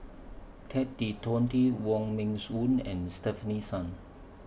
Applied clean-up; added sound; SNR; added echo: none; none; none; none.